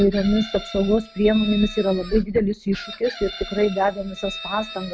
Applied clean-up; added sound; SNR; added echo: none; Chicken, rooster; 14 dB; none.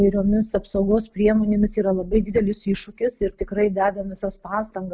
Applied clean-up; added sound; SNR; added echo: none; none; none; none.